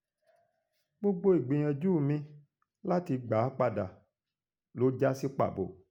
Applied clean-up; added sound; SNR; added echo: none; none; none; none.